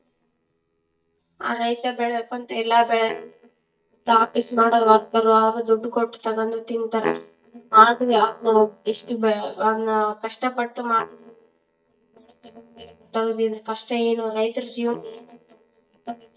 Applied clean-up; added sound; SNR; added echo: neural mask model DeepFilterNet 3.